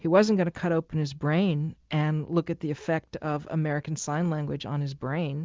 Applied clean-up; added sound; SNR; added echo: none; none; none; none.